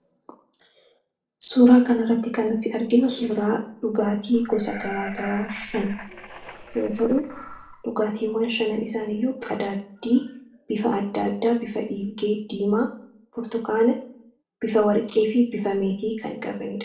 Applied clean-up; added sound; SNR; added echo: neural separator model SepFormer DNS4.